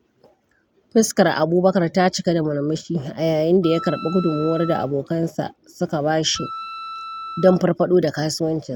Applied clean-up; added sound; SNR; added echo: none; Wind instrument, woodwind instrument; 13 dB; none.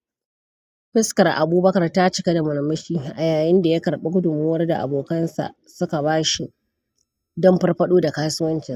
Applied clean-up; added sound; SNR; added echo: neural mask model DeepFilterNet 3.